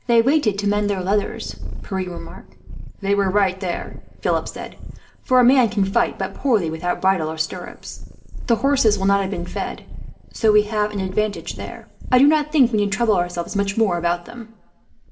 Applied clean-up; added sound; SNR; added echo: none; Purr; 12 dB; reverberation time 0.7 s.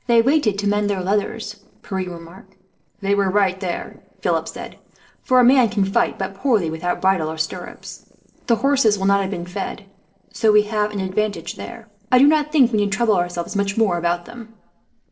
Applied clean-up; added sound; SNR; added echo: neural separator model SepFormer DNS4.